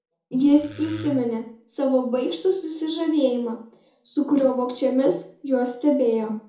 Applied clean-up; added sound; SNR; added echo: none; Wood; 16 dB; reverberation time 0.6 s.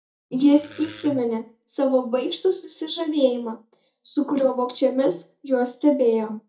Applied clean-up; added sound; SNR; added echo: neural mask model DeepFilterNet 3.